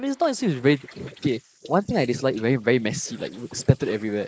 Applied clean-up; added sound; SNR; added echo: neural mask model Resemble Enhance denoiser.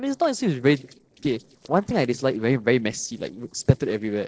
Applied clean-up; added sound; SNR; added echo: neural separator model SepFormer DNS4.